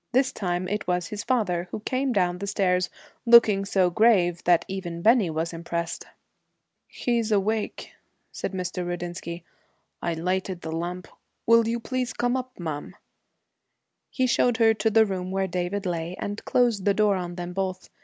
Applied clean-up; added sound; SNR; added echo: none; none; none; none.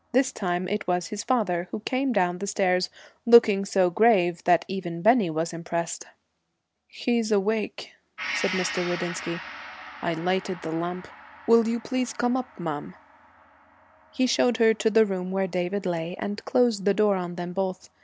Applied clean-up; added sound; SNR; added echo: none; Gong; 17 dB; none.